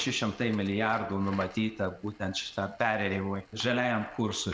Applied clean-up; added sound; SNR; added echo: none; Crackle; 20 dB; none.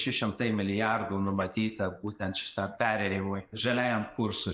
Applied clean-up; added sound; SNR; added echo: neural mask model Resemble Enhance denoiser.